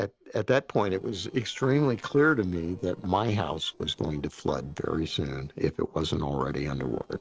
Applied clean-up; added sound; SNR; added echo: neural separator model SepFormer DNS4.